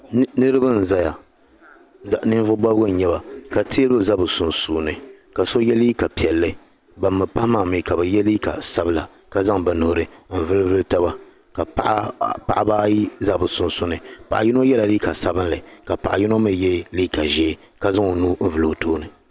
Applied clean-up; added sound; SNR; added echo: none; none; none; none.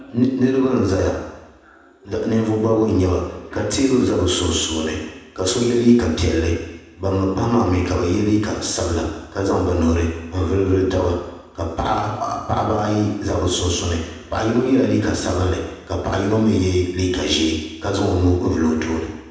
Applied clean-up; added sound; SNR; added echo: none; none; none; reverberation time 1.0 s.